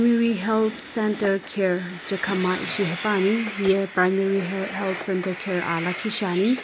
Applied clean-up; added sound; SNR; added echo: none; Train; 12 dB; none.